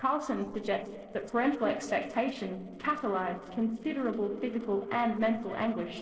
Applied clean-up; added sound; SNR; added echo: neural separator model SepFormer DNS4.